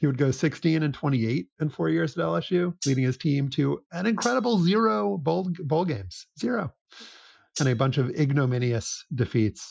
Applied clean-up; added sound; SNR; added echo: classical method Wiener filter.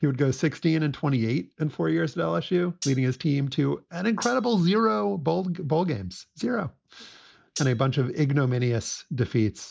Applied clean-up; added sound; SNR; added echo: neural mask model DeepFilterNet 3.